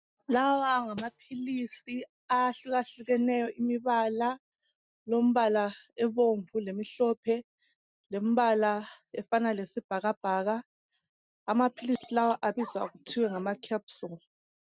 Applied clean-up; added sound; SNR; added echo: neural mask model RNNoise.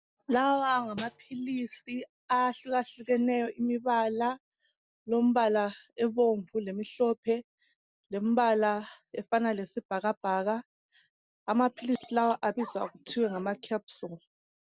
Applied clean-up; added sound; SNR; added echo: none; Snare drum; 17 dB; none.